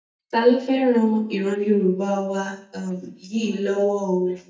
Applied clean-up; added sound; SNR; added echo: neural mask model DeepFilterNet 3.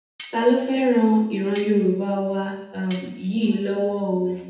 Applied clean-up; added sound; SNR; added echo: none; Cutlery, silverware; 17 dB; reverberation time 0.8 s.